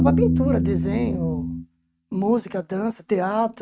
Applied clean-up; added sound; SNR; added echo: neural mask model RNNoise.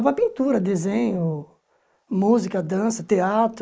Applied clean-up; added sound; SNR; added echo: neural mask model Resemble Enhance denoiser.